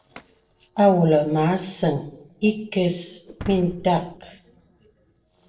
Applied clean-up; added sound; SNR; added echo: neural separator model SepFormer DNS4.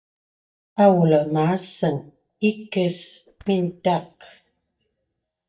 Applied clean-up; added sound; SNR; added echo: neural mask model DeepFilterNet 3.